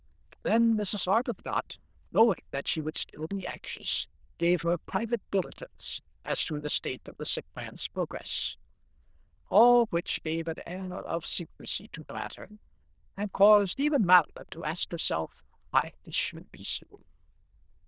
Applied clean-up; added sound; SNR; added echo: neural diffusion model UNIVERSE++.